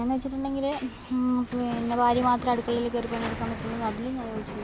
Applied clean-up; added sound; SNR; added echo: none; Hammer; 10 dB; none.